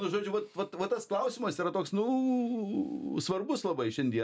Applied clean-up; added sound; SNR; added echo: none; none; none; none.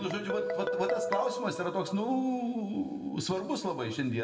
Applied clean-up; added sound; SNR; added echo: none; Guitar; 5 dB; reverberation time 1.6 s.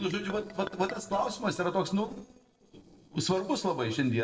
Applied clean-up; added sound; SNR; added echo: neural separator model SepFormer DNS4.